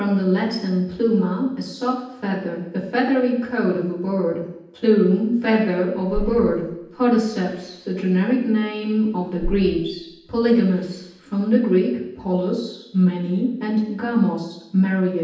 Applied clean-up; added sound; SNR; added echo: none; Breathing; 12 dB; reverberation time 0.9 s.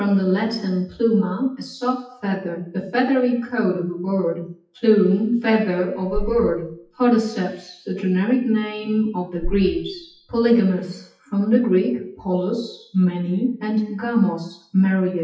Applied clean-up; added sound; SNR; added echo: classical method WPE with log-MMSE.